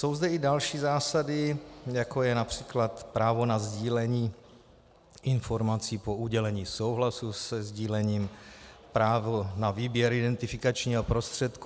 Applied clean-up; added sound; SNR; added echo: none; none; none; none.